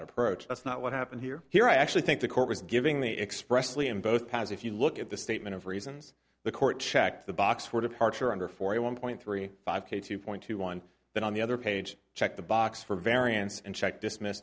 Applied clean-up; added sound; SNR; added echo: none; none; none; none.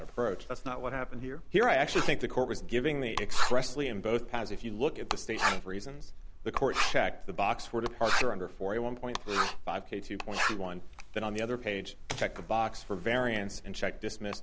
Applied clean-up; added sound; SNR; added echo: none; Writing; 0 dB; none.